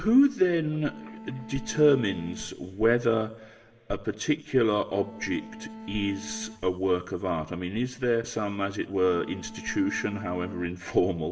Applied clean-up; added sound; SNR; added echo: none; Bowed string instrument; 15 dB; reverberation time 1.3 s.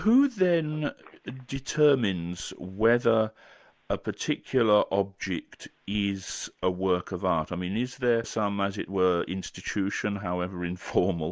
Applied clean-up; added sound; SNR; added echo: none; none; none; none.